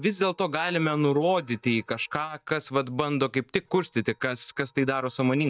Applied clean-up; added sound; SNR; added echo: neural mask model DeepFilterNet 3.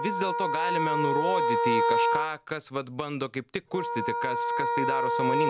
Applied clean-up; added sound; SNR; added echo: none; Wind instrument, woodwind instrument; -4 dB; none.